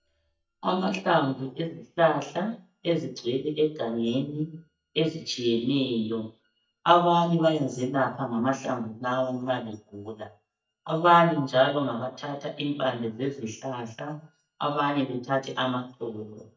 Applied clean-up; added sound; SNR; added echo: neural mask model DeepFilterNet 3.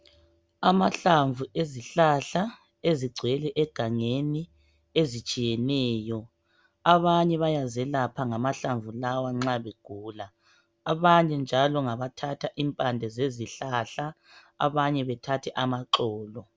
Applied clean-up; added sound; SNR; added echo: none; none; none; none.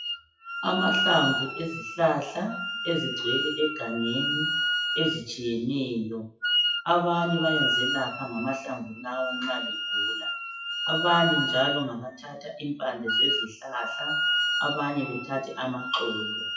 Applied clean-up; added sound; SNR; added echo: classical method WPE with log-MMSE.